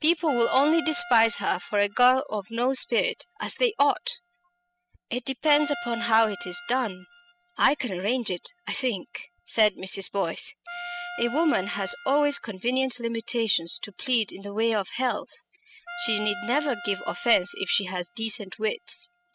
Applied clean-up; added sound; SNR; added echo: classical method spectral subtraction.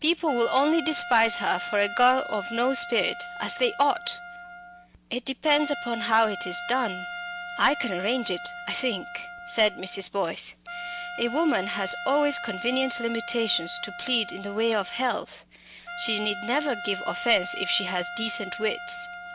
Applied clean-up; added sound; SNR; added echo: none; Trumpet; 10 dB; none.